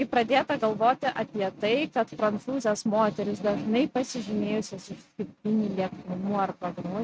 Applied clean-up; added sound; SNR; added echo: neural mask model RNNoise.